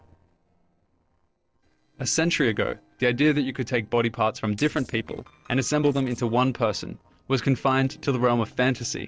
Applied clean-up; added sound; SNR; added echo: neural separator model SepFormer DNS4.